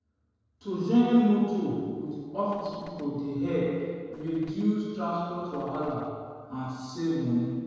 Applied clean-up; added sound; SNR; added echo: neural separator model SepFormer DNS4.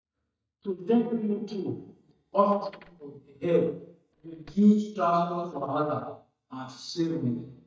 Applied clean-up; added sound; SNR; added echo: neural mask model DeepFilterNet 3.